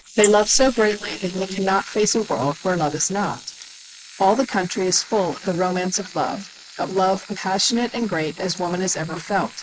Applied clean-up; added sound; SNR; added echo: neural mask model Resemble Enhance denoiser.